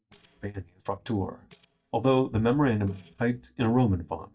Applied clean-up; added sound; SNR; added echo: neural mask model DeepFilterNet 3.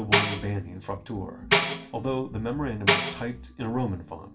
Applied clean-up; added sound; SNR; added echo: none; Tambourine; -2 dB; reverberation time 0.2 s.